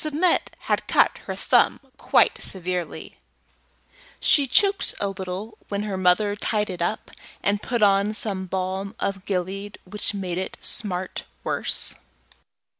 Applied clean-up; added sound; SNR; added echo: none; none; none; none.